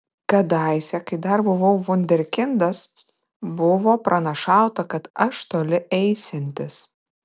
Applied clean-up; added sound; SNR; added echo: none; none; none; none.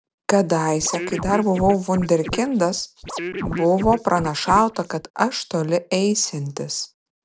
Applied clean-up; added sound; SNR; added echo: none; Scratching (performance technique); 10 dB; none.